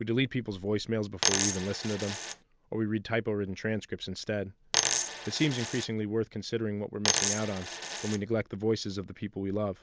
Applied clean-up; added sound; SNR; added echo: none; Coin (dropping); -1 dB; none.